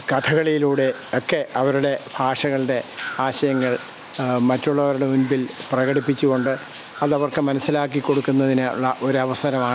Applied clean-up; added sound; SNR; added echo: none; none; none; none.